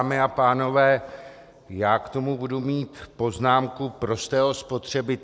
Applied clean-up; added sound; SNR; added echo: none; none; none; none.